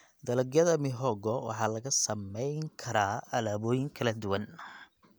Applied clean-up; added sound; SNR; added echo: none; none; none; none.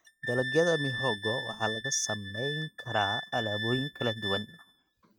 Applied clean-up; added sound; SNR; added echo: neural mask model RNNoise.